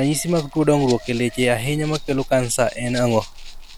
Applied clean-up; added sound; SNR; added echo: none; Rattle (instrument) + Alarm; 14 dB; none.